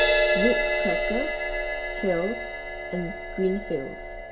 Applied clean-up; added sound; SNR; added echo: none; Crash cymbal; -4 dB; reverberation time 0.1 s.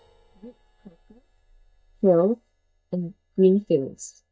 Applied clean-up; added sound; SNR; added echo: neural mask model DeepFilterNet 3.